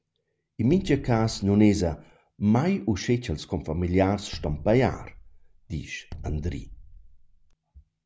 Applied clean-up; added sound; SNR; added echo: none; Bass drum; 15 dB; none.